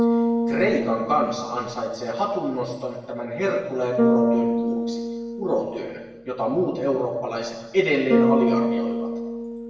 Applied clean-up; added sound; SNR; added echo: none; Bass guitar; 0 dB; reverberation time 1.1 s.